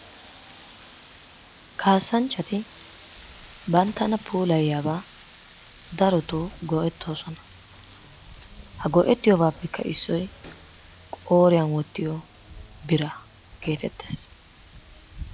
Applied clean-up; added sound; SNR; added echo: none; Rain; 19 dB; none.